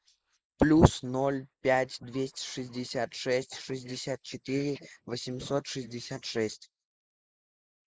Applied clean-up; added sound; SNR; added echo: neural mask model Resemble Enhance denoiser.